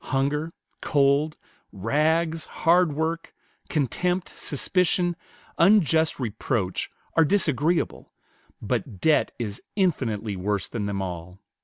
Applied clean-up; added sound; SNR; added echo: none; none; none; none.